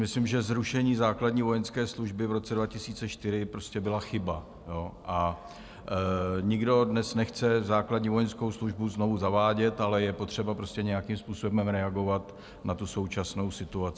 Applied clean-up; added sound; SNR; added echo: none; none; none; none.